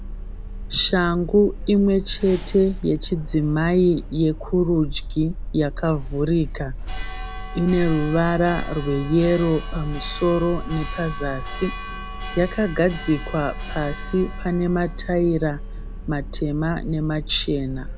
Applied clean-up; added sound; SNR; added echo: none; Church bell; 8 dB; none.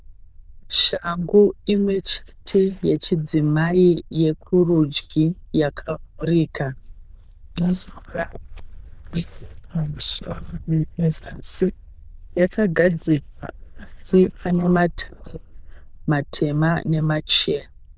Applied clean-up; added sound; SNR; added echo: neural diffusion model UNIVERSE++.